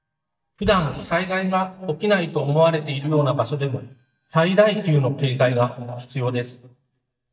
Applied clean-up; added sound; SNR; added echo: neural mask model DeepFilterNet 3.